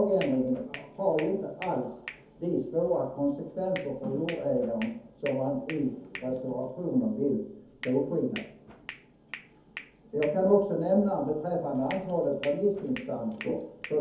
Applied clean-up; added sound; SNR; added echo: none; Hands; 18 dB; reverberation time 0.7 s.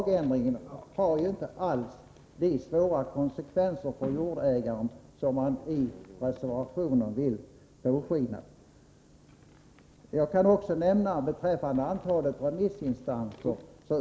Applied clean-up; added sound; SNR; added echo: none; none; none; none.